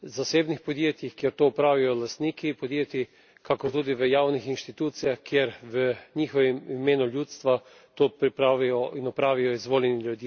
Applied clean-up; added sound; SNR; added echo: none; none; none; none.